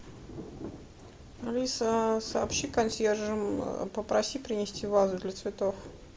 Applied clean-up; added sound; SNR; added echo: none; Thunder / Rain; 16 dB; none.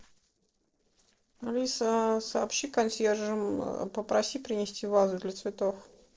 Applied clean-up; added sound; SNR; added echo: neural separator model SepFormer DNS4.